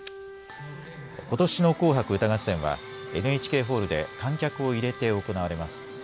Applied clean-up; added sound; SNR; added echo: none; Bowed string instrument; 17 dB; none.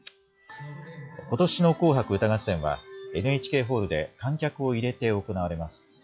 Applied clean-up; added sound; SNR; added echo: classical method log-MMSE.